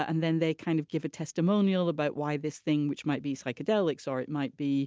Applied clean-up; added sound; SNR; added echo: none; none; none; none.